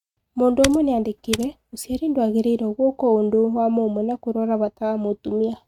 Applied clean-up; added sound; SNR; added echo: neural mask model RNNoise.